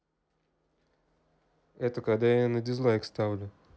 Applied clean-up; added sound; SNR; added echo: none; none; none; none.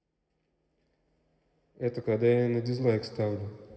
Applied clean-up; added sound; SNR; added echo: none; none; none; reverberation time 2.1 s.